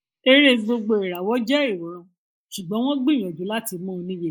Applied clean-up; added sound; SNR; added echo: neural mask model Resemble Enhance denoiser.